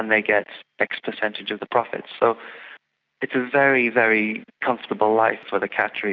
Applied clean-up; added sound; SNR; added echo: none; none; none; none.